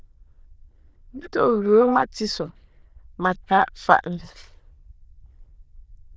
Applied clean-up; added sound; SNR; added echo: neural diffusion model UNIVERSE++.